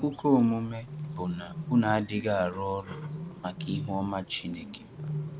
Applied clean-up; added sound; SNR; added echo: none; Bird; 9 dB; none.